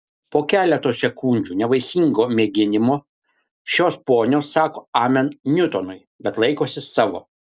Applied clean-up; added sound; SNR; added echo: none; none; none; none.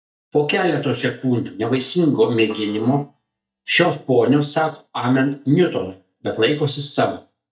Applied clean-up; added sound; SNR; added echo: neural mask model DeepFilterNet 3.